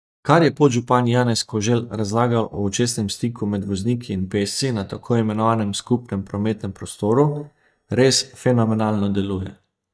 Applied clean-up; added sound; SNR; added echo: neural mask model DeepFilterNet 3.